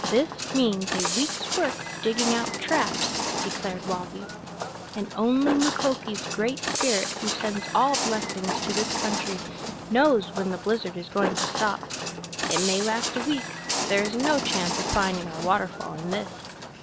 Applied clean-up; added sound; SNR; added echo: none; Walk, footsteps; 3 dB; none.